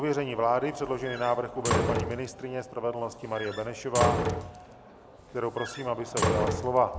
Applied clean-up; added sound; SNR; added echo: none; Slam; 2 dB; none.